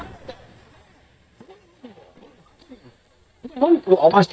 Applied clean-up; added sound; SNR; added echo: neural mask model DeepFilterNet 3.